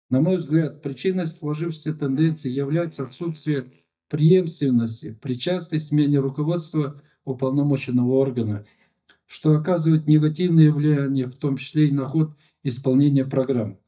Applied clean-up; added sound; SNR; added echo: neural mask model DeepFilterNet 3.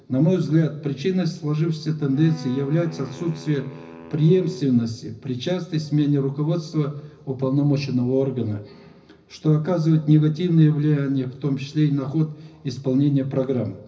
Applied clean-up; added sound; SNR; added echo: none; Wind instrument, woodwind instrument; 19 dB; reverberation time 0.4 s.